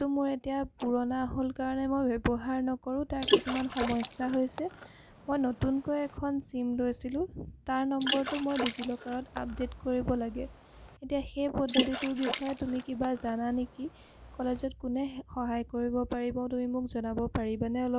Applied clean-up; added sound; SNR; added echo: neural mask model Resemble Enhance denoiser.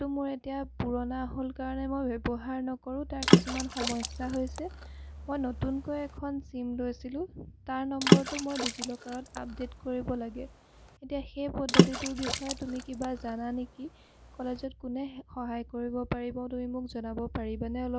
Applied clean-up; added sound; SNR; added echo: none; Water / Splash, splatter; -4 dB; none.